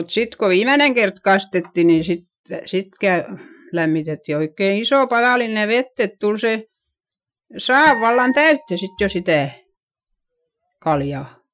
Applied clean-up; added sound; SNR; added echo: classical method Wiener filter.